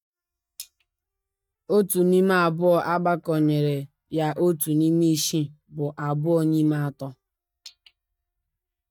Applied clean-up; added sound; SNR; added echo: neural mask model DeepFilterNet 3.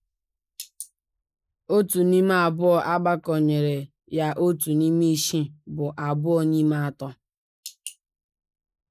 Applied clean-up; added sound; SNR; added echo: neural mask model Resemble Enhance denoiser.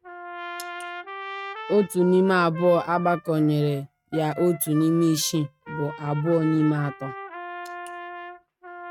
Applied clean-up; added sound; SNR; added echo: neural mask model RNNoise.